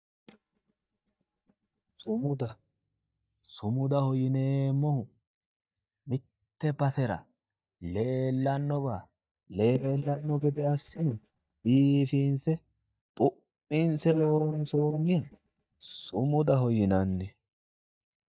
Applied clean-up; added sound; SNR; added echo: neural mask model DeepFilterNet 3.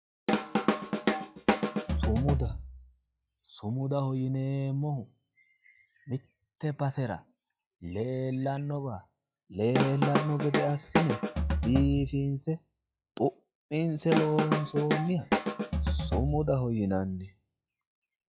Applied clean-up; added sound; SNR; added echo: classical method log-MMSE.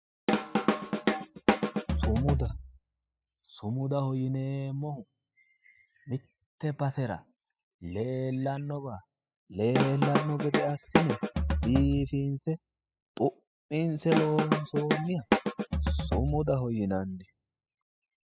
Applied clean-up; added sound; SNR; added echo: classical method spectral subtraction.